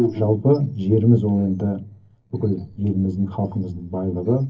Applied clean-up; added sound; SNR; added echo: neural separator model SepFormer DNS4.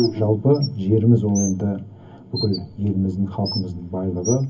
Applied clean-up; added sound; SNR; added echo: none; Bird; 15 dB; reverberation time 0.3 s.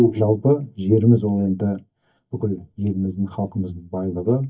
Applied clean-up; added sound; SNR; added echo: neural mask model DeepFilterNet 3.